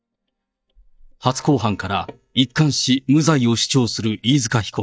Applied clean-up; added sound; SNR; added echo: neural mask model DeepFilterNet 3.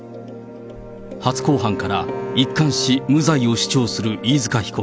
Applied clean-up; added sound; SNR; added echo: none; Bowed string instrument; 9 dB; none.